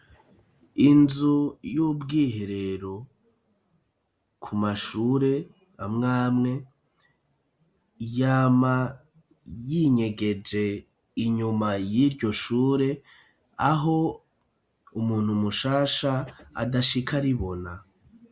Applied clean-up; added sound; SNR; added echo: none; none; none; none.